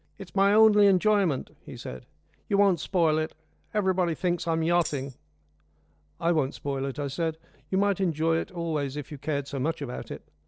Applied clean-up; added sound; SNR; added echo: neural separator model SepFormer DNS4.